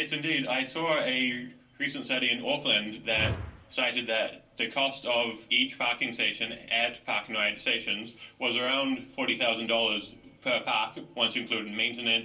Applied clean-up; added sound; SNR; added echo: none; Whoosh, swoosh, swish; 10 dB; reverberation time 0.3 s.